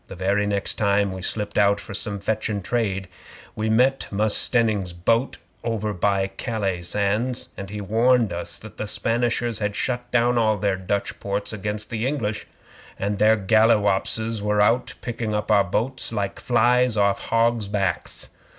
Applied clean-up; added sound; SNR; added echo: none; none; none; none.